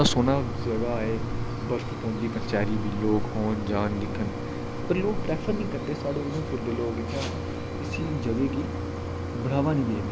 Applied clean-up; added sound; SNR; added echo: none; Mechanisms; 2 dB; none.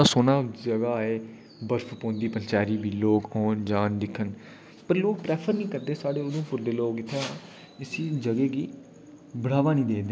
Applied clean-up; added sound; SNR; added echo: none; none; none; none.